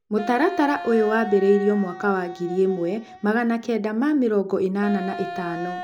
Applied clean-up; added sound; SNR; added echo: none; Wind instrument, woodwind instrument; 13 dB; none.